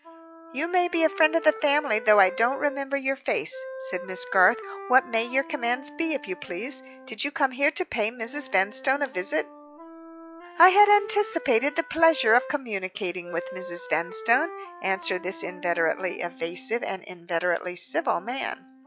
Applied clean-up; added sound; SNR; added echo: classical method log-MMSE.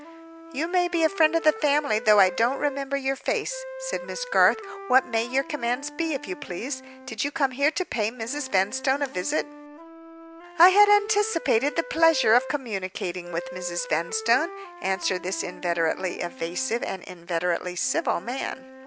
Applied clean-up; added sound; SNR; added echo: none; Wind instrument, woodwind instrument; 15 dB; none.